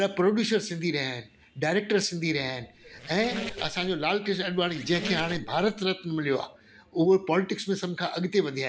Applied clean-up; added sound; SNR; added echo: none; Squeak; 11 dB; none.